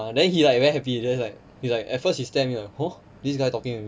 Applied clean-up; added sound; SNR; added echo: none; none; none; none.